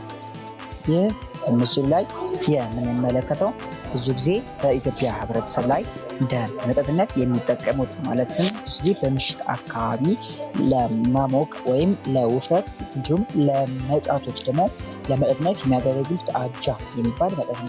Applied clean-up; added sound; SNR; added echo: none; Organ; 13 dB; none.